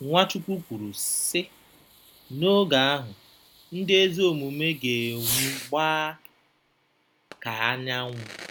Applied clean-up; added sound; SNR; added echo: none; Fireworks; 12 dB; none.